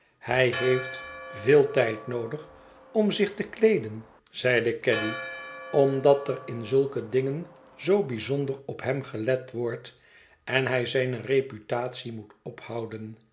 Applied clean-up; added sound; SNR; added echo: none; Church bell; 14 dB; none.